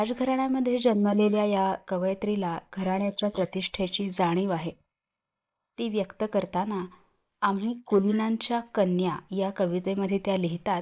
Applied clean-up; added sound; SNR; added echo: neural mask model Resemble Enhance denoiser.